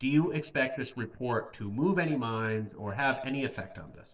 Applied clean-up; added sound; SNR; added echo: neural separator model SepFormer DNS4.